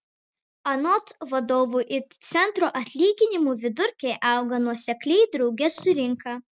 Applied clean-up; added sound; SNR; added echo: none; none; none; none.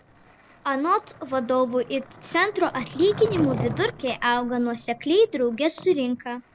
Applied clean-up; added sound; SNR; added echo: none; Skateboard; 13 dB; none.